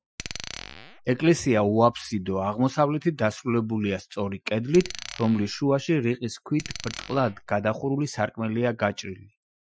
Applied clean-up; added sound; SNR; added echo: classical method Wiener filter.